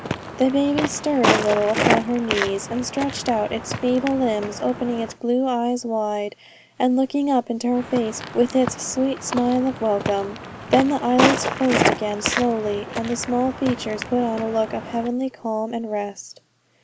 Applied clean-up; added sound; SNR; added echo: none; Walk, footsteps; 5 dB; none.